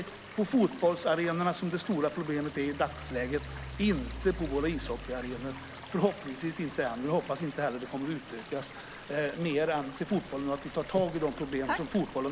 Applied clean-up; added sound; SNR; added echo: none; Stream / Liquid + Idling / Truck; 13 dB; none.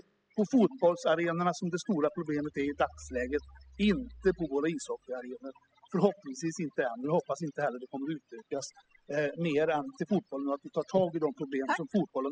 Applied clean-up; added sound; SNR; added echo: classical method spectral subtraction.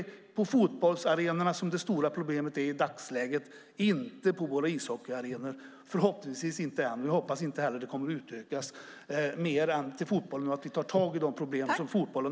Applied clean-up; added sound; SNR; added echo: none; none; none; none.